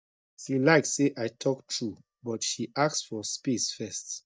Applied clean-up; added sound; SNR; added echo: neural mask model DeepFilterNet 3.